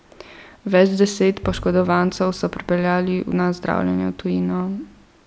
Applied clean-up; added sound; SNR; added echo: none; Bowed string instrument; 19 dB; none.